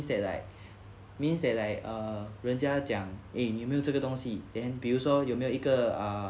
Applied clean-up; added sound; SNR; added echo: none; none; none; none.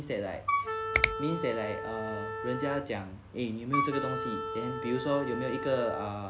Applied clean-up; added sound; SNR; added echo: none; Finger snapping + Wind instrument, woodwind instrument; 0 dB; none.